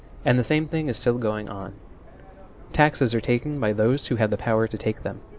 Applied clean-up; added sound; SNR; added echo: none; Subway, metro, underground; 19 dB; none.